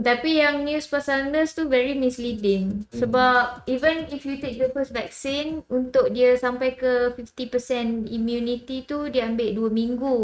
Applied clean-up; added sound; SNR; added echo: neural mask model RNNoise.